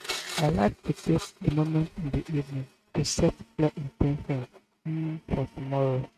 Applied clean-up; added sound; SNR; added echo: neural mask model RNNoise.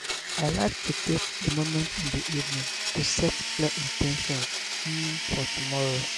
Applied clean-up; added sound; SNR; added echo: none; Domestic sounds, home sounds; 1 dB; none.